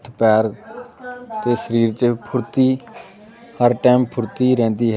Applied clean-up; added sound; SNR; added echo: none; none; none; none.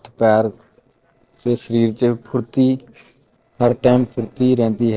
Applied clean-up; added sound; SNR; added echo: neural separator model SepFormer DNS4.